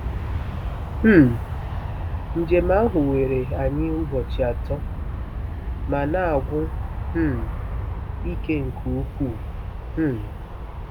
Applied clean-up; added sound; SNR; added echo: none; Aircraft; 4 dB; none.